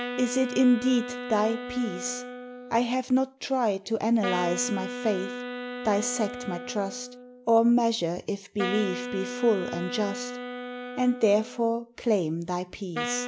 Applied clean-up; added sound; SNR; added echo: none; Wind instrument, woodwind instrument; 9 dB; none.